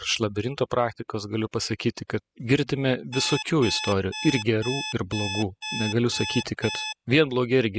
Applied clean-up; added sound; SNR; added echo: classical method spectral subtraction.